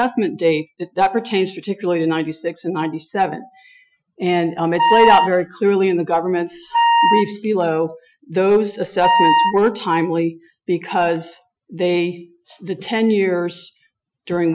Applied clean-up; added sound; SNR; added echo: classical method Wiener filter.